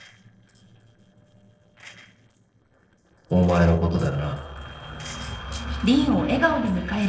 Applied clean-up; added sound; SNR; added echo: neural separator model SepFormer DNS4.